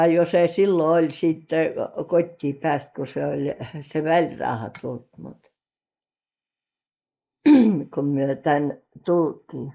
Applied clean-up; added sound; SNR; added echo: neural mask model Resemble Enhance denoiser.